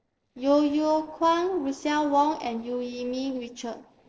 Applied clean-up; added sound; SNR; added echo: neural separator model SepFormer DNS4.